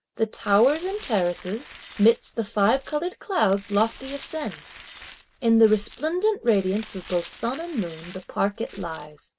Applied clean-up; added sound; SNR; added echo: none; Glass; 20 dB; none.